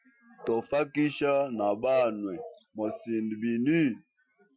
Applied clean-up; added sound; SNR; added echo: classical method Wiener filter.